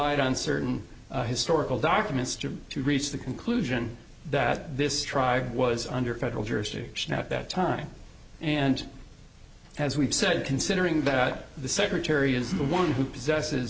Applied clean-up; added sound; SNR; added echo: none; none; none; none.